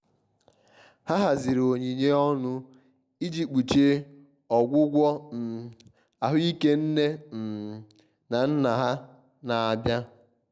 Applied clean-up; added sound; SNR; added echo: none; none; none; none.